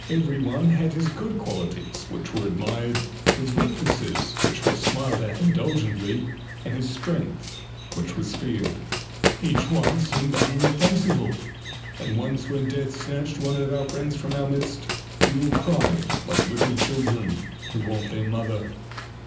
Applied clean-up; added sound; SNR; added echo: none; Run; 3 dB; reverberation time 0.6 s.